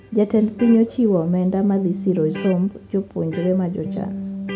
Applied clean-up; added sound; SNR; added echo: none; Electric guitar; 12 dB; none.